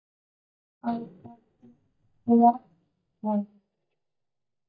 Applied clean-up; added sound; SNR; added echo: neural mask model DeepFilterNet 3.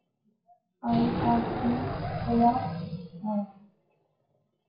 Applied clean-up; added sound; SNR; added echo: classical method WPE with log-MMSE.